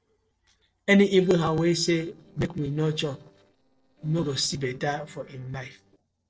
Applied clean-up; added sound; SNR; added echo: neural separator model SepFormer DNS4.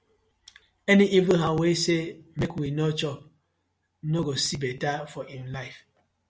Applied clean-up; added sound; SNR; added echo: none; none; none; none.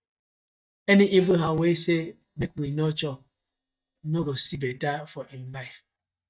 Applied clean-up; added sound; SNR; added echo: neural mask model DeepFilterNet 3.